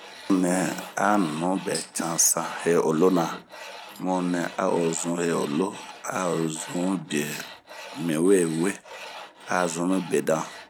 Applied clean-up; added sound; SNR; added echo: none; Tools; 17 dB; none.